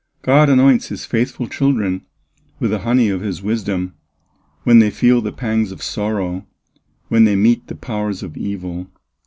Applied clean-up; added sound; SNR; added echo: none; none; none; none.